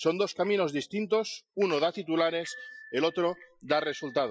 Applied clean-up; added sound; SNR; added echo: classical method Wiener filter.